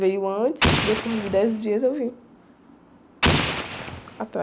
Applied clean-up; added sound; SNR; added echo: none; Explosion; -2 dB; none.